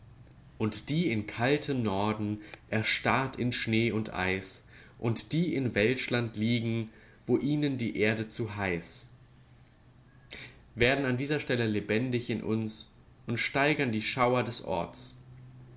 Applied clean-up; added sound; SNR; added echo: none; none; none; none.